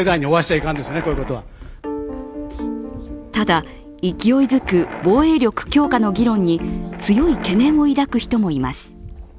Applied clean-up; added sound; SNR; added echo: none; Walk, footsteps + Wild animals; 14 dB; none.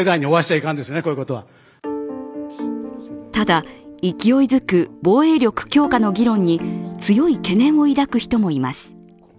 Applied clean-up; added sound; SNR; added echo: none; none; none; none.